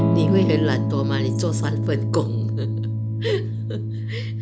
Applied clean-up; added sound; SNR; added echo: none; Electric guitar / Strum; -4 dB; none.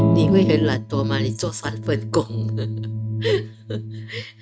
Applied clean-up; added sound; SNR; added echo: neural mask model RNNoise.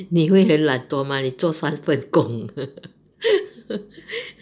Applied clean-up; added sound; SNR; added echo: none; none; none; none.